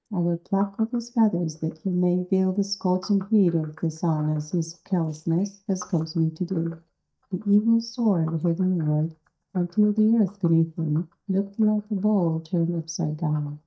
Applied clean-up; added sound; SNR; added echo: neural mask model DeepFilterNet 3.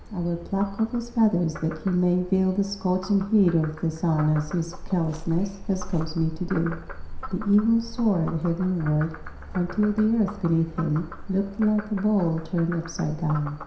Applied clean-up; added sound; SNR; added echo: none; Frog; 11 dB; reverberation time 0.7 s.